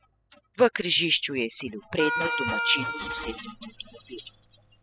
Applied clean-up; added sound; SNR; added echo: classical method spectral subtraction.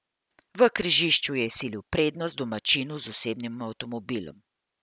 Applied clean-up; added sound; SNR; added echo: none; none; none; none.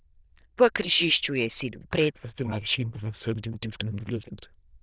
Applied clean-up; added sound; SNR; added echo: neural diffusion model UNIVERSE++.